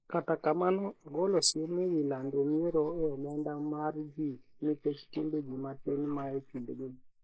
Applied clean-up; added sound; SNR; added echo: neural mask model Resemble Enhance denoiser.